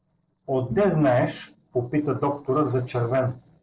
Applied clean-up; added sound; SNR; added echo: neural separator model SepFormer DNS4.